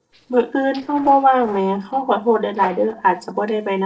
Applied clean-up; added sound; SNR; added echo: neural separator model SepFormer DNS4.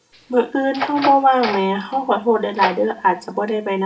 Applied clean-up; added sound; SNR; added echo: none; Door; 11 dB; reverberation time 0.3 s.